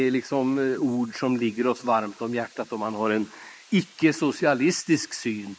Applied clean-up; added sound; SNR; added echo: neural mask model Resemble Enhance denoiser.